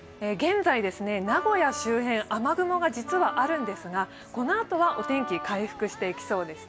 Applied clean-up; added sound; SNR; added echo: none; Wind instrument, woodwind instrument; 11 dB; none.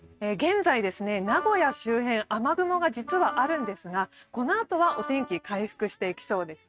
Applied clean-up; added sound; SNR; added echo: neural mask model RNNoise.